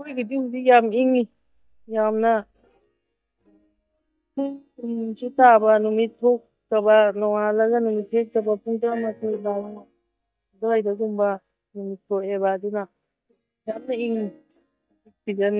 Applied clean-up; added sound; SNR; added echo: neural mask model DeepFilterNet 3.